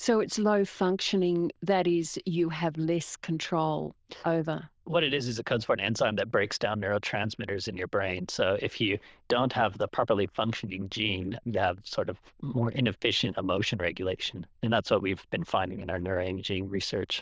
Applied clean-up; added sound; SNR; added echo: neural diffusion model UNIVERSE++.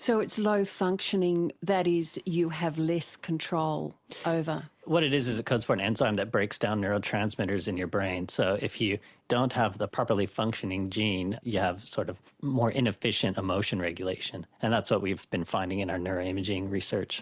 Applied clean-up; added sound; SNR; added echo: none; Snare drum; 16 dB; none.